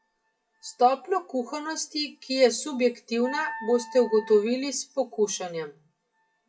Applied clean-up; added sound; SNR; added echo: classical method WPE with log-MMSE.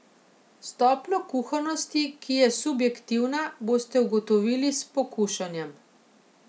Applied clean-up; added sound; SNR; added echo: none; none; none; none.